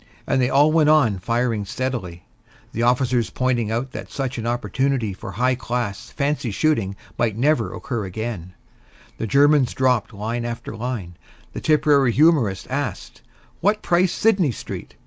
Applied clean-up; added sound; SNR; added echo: none; none; none; none.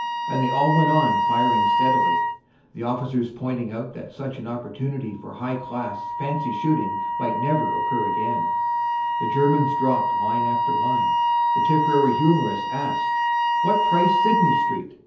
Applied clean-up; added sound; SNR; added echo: none; Wind instrument, woodwind instrument; -2 dB; reverberation time 0.5 s.